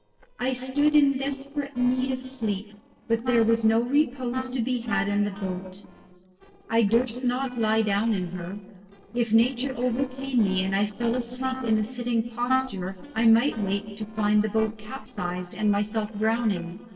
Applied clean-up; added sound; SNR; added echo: neural separator model SepFormer DNS4.